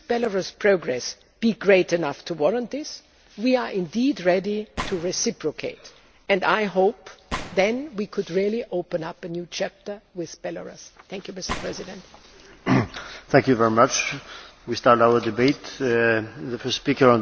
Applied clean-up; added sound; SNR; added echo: none; Gunshot, gunfire; 15 dB; none.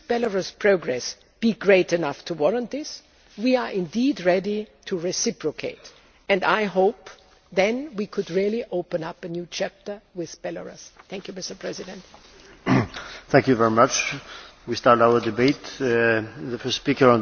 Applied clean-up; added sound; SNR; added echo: none; none; none; none.